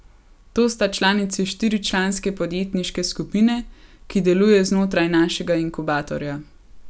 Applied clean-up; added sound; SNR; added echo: none; none; none; none.